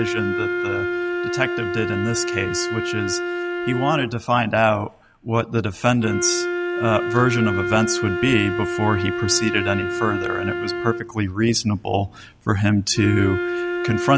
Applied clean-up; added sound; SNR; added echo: none; Wind instrument, woodwind instrument; 3 dB; none.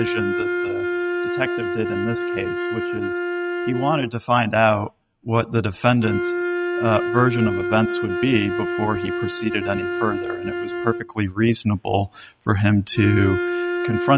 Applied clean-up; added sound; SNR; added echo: neural mask model RNNoise.